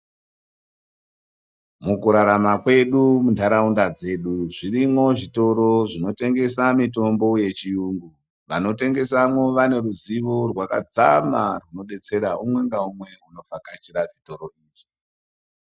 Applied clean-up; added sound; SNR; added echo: neural mask model DeepFilterNet 3.